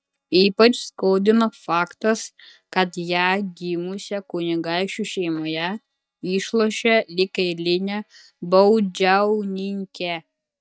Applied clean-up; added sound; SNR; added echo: neural mask model DeepFilterNet 3.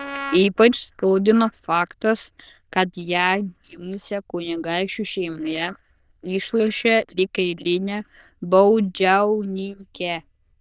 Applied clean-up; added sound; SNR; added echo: neural diffusion model UNIVERSE++.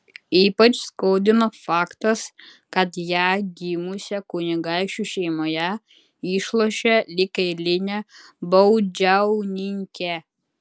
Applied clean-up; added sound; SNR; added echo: none; none; none; none.